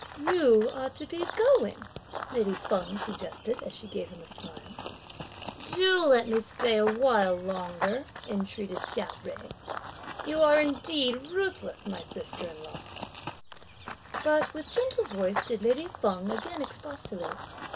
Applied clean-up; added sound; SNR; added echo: none; Run / Bird vocalization, bird call, bird song; 10 dB; none.